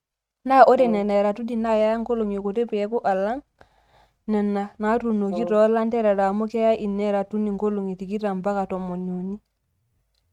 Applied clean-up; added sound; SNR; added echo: neural mask model RNNoise.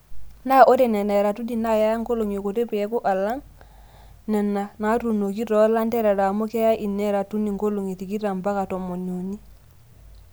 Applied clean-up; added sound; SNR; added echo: none; none; none; none.